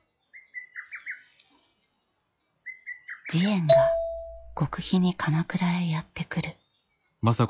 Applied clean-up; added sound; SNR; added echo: classical method log-MMSE.